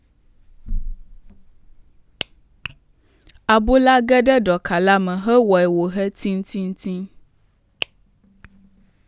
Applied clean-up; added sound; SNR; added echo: none; none; none; none.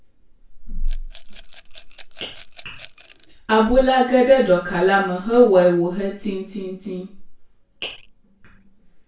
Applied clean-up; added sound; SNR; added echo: none; Rattle / Glass; 20 dB; reverberation time 0.3 s.